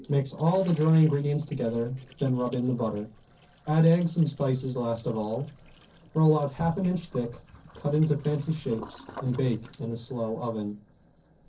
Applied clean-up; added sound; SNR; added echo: neural separator model SepFormer DNS4.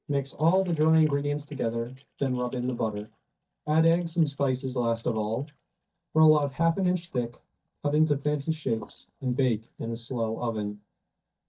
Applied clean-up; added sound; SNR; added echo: neural mask model DeepFilterNet 3.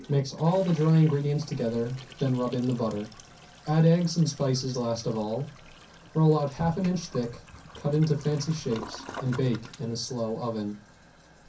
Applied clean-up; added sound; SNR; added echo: none; Toilet flush; 20 dB; reverberation time 0.3 s.